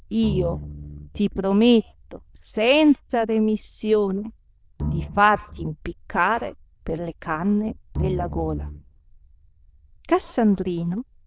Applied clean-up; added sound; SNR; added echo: neural diffusion model UNIVERSE++.